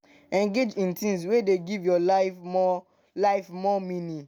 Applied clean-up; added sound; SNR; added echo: none; none; none; none.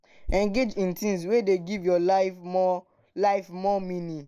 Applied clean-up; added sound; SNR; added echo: neural mask model Resemble Enhance denoiser.